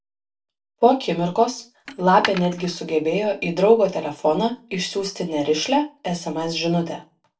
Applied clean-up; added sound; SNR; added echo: none; Coin (dropping); 11 dB; reverberation time 0.2 s.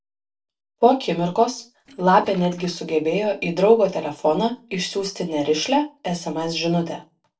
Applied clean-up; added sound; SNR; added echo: neural separator model SepFormer DNS4.